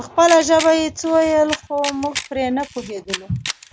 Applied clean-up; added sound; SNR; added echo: none; Camera; 13 dB; none.